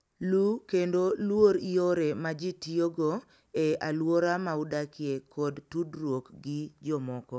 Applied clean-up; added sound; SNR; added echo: none; none; none; none.